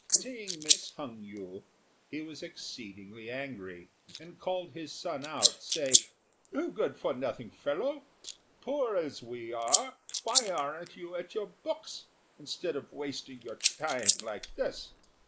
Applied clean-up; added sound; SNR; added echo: neural mask model Resemble Enhance denoiser.